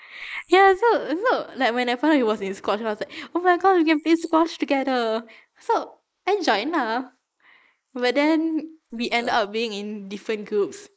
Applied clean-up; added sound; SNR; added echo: neural mask model Resemble Enhance denoiser.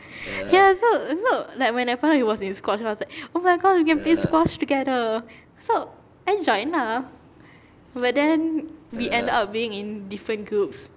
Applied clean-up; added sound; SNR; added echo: none; Burping, eructation; 10 dB; none.